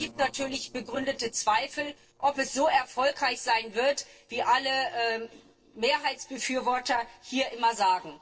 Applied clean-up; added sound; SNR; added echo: neural separator model SepFormer DNS4.